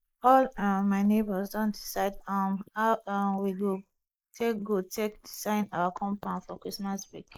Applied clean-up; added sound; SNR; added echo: neural mask model Resemble Enhance denoiser.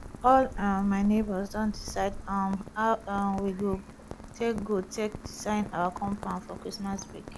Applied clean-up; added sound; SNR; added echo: none; Rain; 12 dB; none.